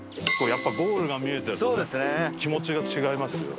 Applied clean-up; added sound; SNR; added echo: none; Chink, clink; 2 dB; none.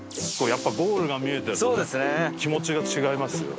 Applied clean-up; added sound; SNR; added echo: none; none; none; none.